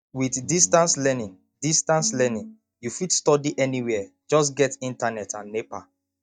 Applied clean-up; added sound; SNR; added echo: neural mask model DeepFilterNet 3.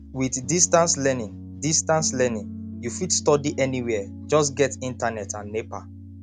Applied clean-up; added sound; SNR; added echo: none; Piano; 13 dB; none.